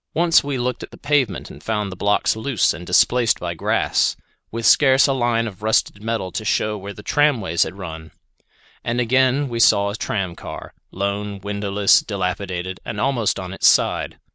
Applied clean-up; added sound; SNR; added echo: none; none; none; none.